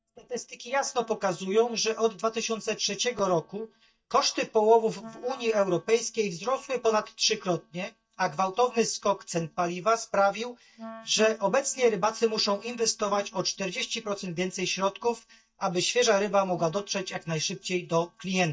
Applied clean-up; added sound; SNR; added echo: neural mask model DeepFilterNet 3.